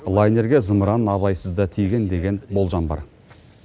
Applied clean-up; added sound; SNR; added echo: none; none; none; none.